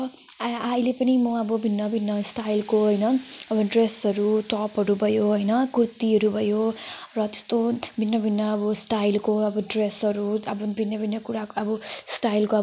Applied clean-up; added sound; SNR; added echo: none; none; none; none.